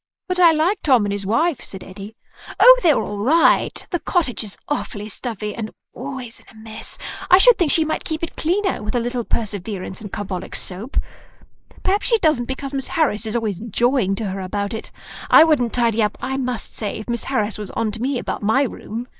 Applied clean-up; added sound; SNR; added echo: neural mask model Resemble Enhance denoiser.